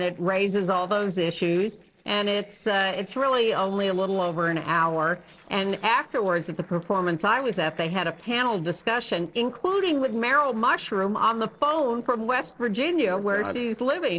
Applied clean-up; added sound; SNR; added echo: neural separator model SepFormer DNS4.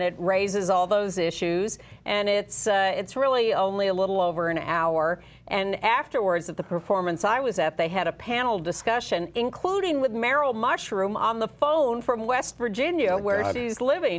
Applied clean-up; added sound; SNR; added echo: none; none; none; none.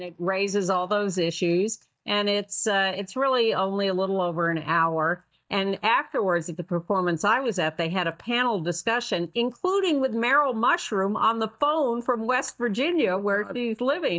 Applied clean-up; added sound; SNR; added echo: neural mask model DeepFilterNet 3.